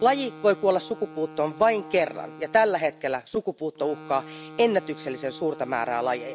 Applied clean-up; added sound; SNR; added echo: none; Wind instrument, woodwind instrument; 17 dB; none.